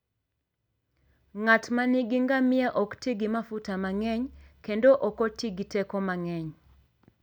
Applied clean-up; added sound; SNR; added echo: none; none; none; none.